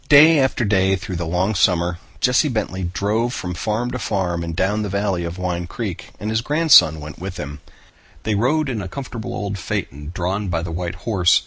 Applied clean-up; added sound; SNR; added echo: none; none; none; none.